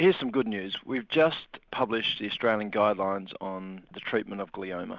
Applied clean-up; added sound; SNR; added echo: none; none; none; none.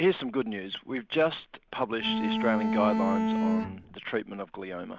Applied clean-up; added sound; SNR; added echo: none; Bowed string instrument; -3 dB; none.